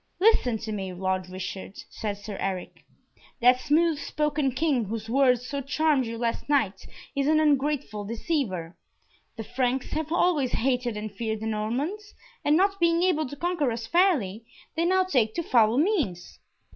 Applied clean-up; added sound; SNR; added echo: none; none; none; none.